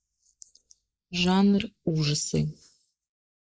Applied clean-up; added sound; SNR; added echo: neural mask model Resemble Enhance denoiser.